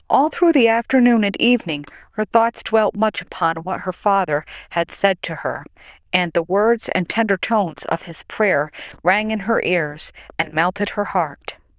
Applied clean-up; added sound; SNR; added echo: neural diffusion model UNIVERSE++.